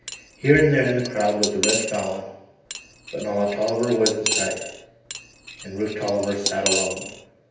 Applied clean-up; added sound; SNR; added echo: none; Cutlery, silverware / Dishes, pots, and pans; 5 dB; reverberation time 0.9 s.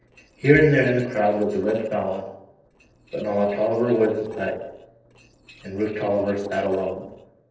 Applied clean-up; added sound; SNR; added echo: neural separator model SepFormer DNS4.